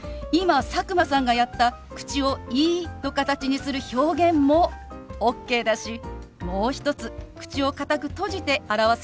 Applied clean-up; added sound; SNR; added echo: none; none; none; none.